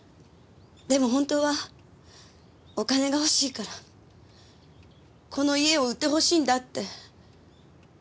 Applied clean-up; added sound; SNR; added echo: none; none; none; none.